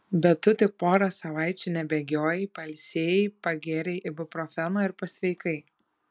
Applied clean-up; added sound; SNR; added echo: none; none; none; none.